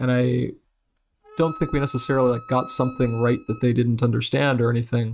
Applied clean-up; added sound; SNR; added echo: neural mask model RNNoise.